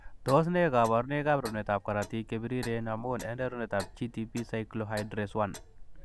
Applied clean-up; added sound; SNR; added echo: none; Clock; 16 dB; none.